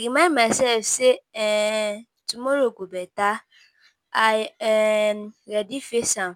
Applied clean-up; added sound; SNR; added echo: none; none; none; none.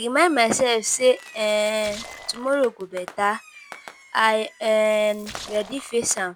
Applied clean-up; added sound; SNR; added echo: none; Splash, splatter + Fireworks; 19 dB; none.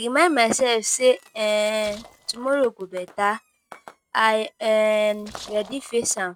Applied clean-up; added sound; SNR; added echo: neural mask model RNNoise.